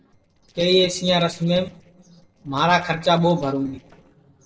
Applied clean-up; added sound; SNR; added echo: neural separator model SepFormer DNS4.